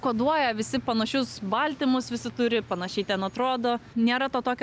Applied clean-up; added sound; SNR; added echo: none; none; none; none.